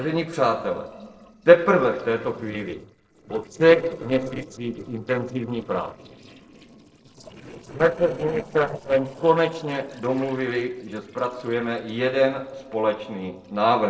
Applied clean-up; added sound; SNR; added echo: neural separator model SepFormer DNS4.